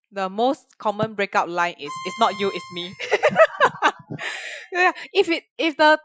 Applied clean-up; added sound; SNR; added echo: classical method Wiener filter.